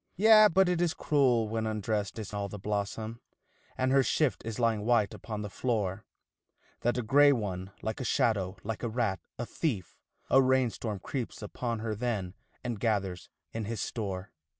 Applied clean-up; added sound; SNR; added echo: none; none; none; none.